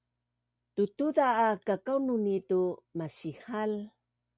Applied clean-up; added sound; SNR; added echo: none; none; none; none.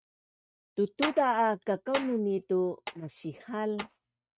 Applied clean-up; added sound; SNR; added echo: neural mask model RNNoise.